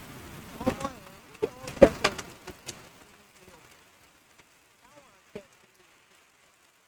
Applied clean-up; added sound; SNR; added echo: neural mask model RNNoise.